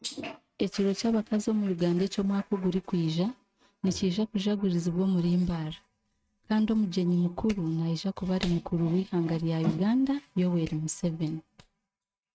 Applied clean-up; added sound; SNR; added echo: neural mask model RNNoise.